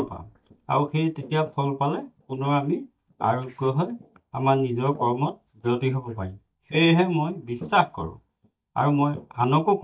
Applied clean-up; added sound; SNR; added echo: neural mask model DeepFilterNet 3.